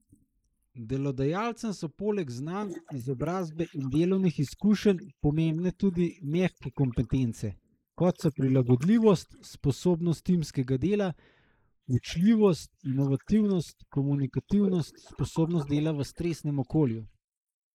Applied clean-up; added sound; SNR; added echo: neural mask model Resemble Enhance denoiser.